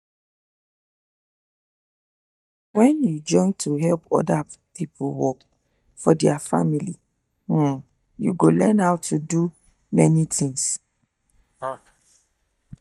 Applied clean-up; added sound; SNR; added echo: neural mask model DeepFilterNet 3.